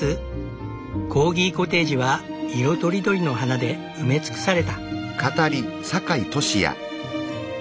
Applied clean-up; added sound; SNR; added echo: none; none; none; none.